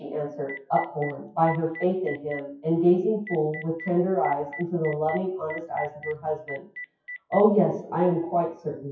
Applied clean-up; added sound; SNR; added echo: classical method WPE with log-MMSE.